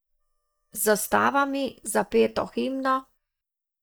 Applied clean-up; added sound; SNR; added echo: neural mask model DeepFilterNet 3.